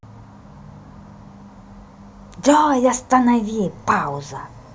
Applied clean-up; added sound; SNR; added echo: none; none; none; none.